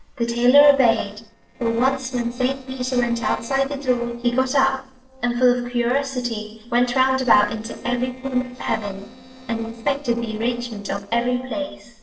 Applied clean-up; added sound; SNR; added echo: neural separator model SepFormer DNS4.